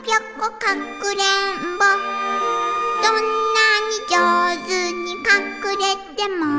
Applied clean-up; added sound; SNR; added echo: none; Wind instrument, woodwind instrument; 7 dB; none.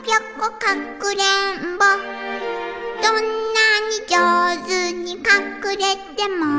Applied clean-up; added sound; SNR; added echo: none; none; none; none.